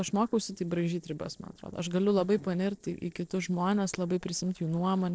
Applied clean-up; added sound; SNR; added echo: neural separator model SepFormer DNS4.